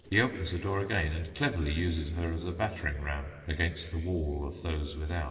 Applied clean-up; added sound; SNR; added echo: neural separator model SepFormer DNS4.